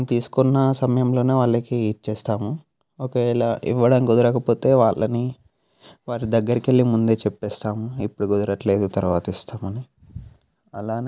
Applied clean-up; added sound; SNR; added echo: none; none; none; none.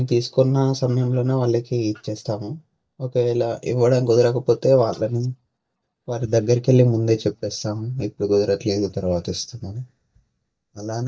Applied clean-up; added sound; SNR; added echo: neural mask model DeepFilterNet 3.